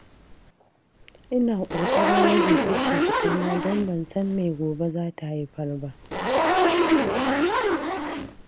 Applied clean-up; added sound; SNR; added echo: none; Zipper (clothing); -3 dB; none.